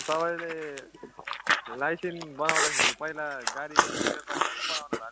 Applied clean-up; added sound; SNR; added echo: none; Chewing, mastication; -4 dB; none.